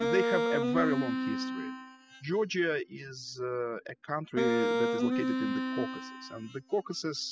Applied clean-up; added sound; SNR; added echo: classical method spectral subtraction.